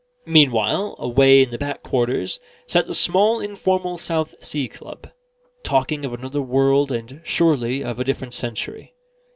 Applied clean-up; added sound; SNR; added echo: none; none; none; none.